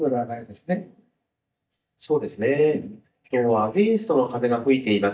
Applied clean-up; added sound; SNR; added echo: neural mask model DeepFilterNet 3.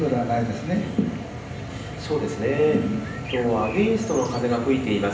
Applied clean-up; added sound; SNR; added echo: none; Bird; 16 dB; reverberation time 0.8 s.